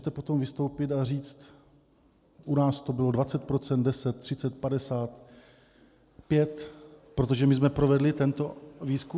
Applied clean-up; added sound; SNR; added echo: none; none; none; none.